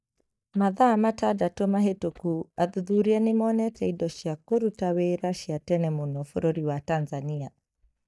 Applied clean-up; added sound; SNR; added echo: neural mask model DeepFilterNet 3.